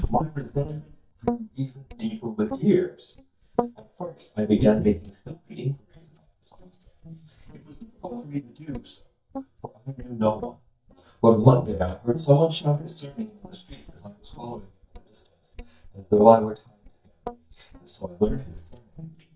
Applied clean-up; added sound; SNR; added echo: neural mask model DeepFilterNet 3.